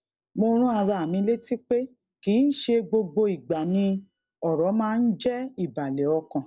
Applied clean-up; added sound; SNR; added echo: neural separator model SepFormer DNS4.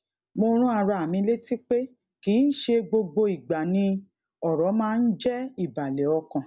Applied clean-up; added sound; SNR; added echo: none; none; none; none.